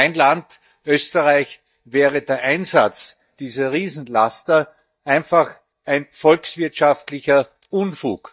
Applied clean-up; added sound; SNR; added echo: neural mask model DeepFilterNet 3.